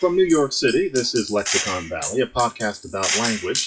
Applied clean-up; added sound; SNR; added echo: classical method WPE with log-MMSE.